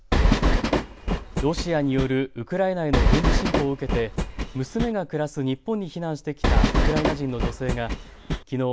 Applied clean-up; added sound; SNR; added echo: none; Train; -5 dB; none.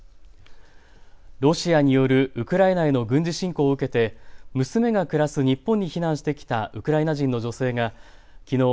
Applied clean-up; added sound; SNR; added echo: none; none; none; none.